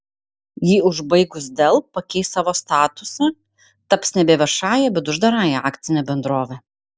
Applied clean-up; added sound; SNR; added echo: none; none; none; none.